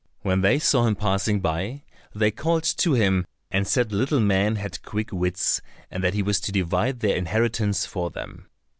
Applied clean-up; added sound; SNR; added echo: none; none; none; none.